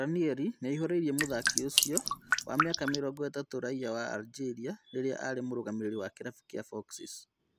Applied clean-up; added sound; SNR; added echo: none; Drip; -3 dB; none.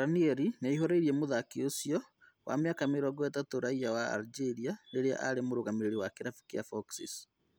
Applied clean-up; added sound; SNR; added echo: none; none; none; none.